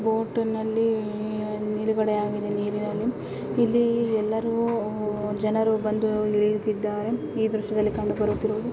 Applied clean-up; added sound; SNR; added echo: none; none; none; none.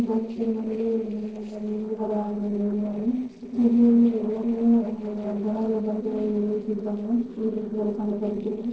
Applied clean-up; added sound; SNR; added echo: neural separator model SepFormer DNS4.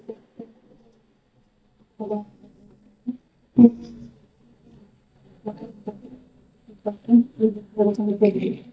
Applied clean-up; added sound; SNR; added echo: neural mask model DeepFilterNet 3.